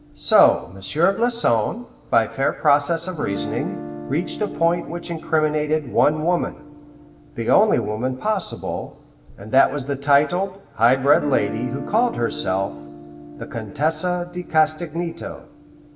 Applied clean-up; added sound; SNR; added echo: none; Guitar; 14 dB; reverberation time 2.1 s.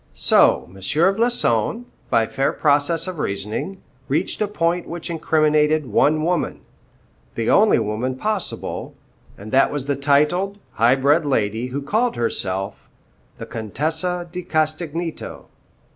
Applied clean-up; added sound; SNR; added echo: none; none; none; none.